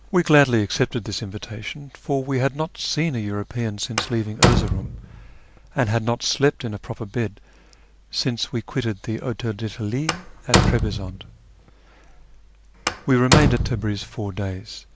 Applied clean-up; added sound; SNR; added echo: none; Slam; -1 dB; none.